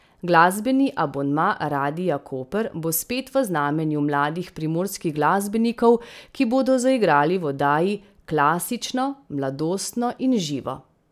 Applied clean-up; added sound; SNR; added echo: none; none; none; none.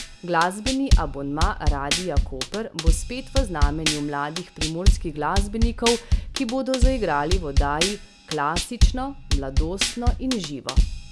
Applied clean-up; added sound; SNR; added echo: none; Drum kit; -4 dB; none.